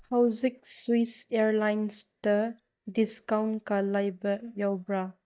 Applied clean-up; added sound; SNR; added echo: neural mask model DeepFilterNet 3.